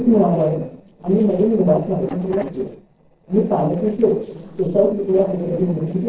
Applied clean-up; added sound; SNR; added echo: neural separator model SepFormer DNS4.